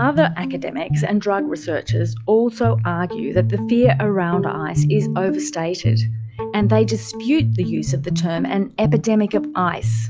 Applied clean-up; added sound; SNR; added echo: classical method log-MMSE.